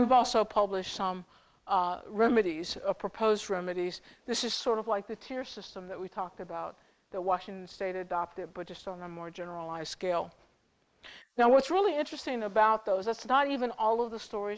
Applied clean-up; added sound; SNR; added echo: neural mask model Resemble Enhance denoiser.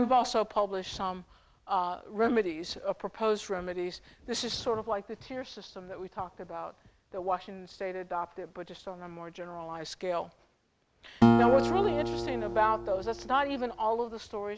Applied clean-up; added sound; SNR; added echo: none; Acoustic guitar; -3 dB; none.